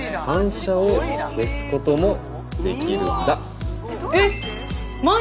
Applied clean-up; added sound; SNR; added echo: none; none; none; none.